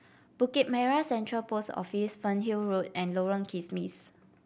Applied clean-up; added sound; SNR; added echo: none; none; none; none.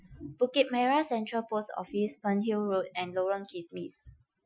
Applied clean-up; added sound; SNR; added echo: classical method Wiener filter.